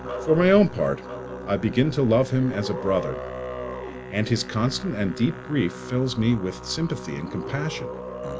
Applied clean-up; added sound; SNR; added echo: none; Musical instrument; 10 dB; none.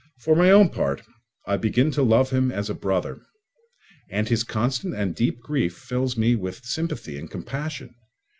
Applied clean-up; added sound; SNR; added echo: none; none; none; none.